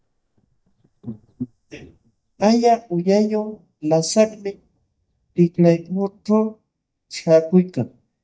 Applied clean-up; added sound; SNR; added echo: neural mask model DeepFilterNet 3.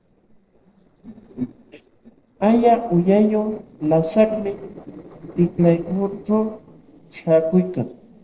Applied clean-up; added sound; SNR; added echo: neural separator model SepFormer DNS4.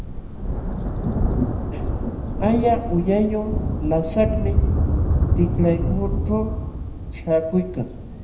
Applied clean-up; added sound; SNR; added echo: none; Thunder; -1 dB; reverberation time 0.8 s.